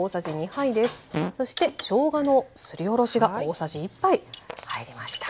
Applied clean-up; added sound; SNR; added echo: none; Fart; 14 dB; none.